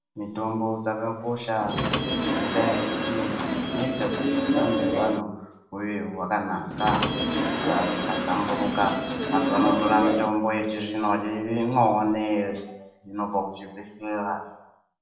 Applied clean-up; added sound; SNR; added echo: none; Subway, metro, underground / Sliding door; -2 dB; reverberation time 0.8 s.